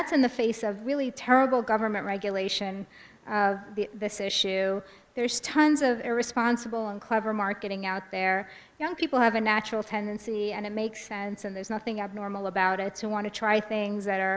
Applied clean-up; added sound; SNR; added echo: neural mask model Resemble Enhance denoiser.